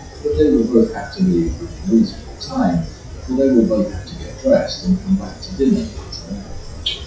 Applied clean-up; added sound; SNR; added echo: classical method WPE with log-MMSE.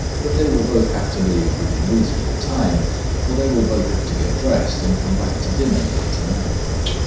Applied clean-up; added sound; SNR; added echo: none; Fire; -2 dB; reverberation time 0.7 s.